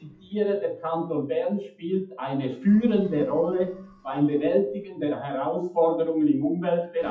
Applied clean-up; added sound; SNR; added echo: classical method WPE with log-MMSE.